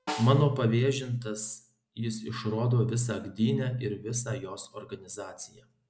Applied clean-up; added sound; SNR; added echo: none; Snare drum; 14 dB; none.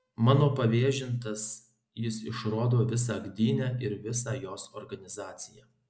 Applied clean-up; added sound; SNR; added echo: none; none; none; none.